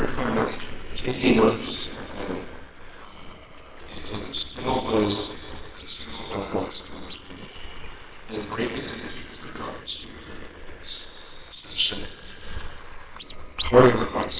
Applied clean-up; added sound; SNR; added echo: neural separator model SepFormer WHAMR!.